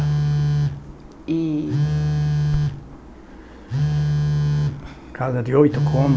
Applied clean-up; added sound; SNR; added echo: none; Telephone; -3 dB; none.